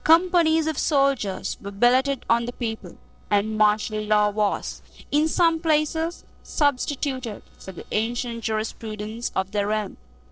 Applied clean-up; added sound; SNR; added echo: neural separator model SepFormer DNS4.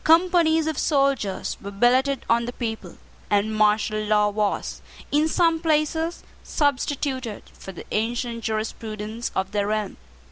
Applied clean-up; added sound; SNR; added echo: none; none; none; none.